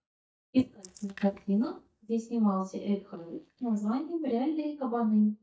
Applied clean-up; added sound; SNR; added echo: neural mask model DeepFilterNet 3.